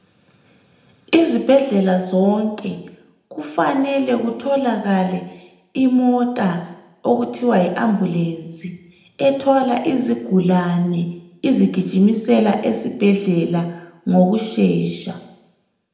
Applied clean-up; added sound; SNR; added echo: none; none; none; reverberation time 0.7 s.